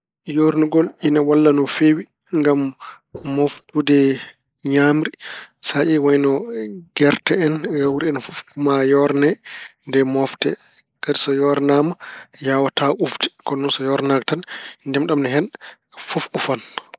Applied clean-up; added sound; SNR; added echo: neural mask model Resemble Enhance denoiser.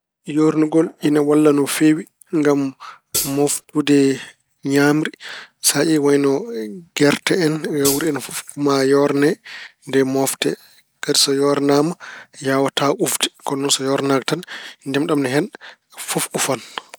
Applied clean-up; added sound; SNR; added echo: none; Hi-hat; 6 dB; none.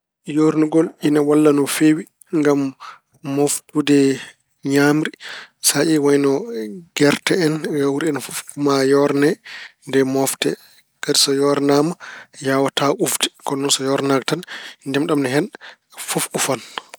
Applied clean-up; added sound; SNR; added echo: none; none; none; none.